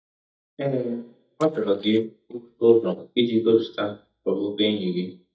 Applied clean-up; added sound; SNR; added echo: neural mask model DeepFilterNet 3.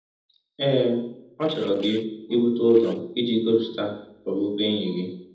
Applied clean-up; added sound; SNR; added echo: neural separator model SepFormer DNS4.